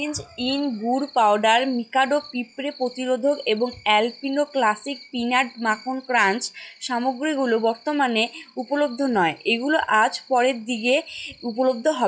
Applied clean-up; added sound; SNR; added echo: classical method log-MMSE.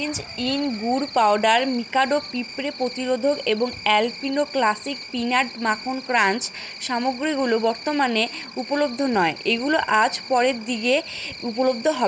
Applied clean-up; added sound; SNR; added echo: none; Cricket; 15 dB; none.